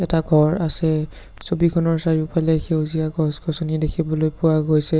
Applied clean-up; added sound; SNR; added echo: none; none; none; none.